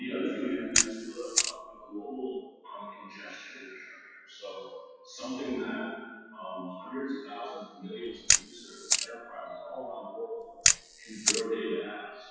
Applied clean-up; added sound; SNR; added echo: classical method WPE with log-MMSE.